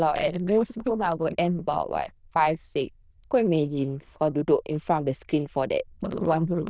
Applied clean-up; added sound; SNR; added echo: neural diffusion model UNIVERSE++.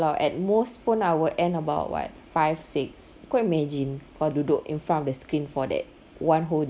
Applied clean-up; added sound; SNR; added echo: none; none; none; none.